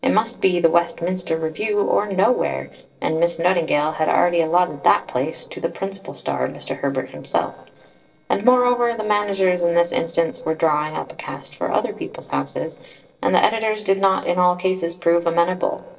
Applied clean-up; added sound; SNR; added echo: neural separator model SepFormer DNS4.